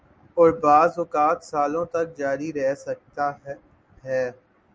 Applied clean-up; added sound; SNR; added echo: none; none; none; none.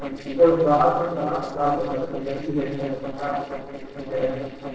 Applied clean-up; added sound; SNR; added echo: neural separator model SepFormer DNS4.